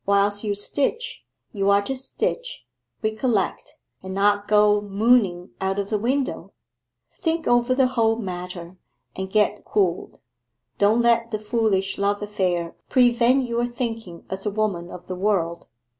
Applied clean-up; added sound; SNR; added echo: none; none; none; none.